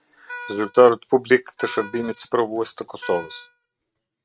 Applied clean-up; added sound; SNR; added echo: neural mask model RNNoise.